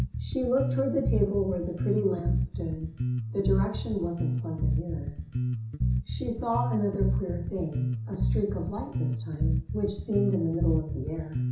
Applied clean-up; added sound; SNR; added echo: none; Bass guitar; -1 dB; reverberation time 0.6 s.